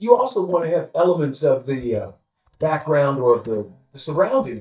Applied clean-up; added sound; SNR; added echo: neural mask model DeepFilterNet 3.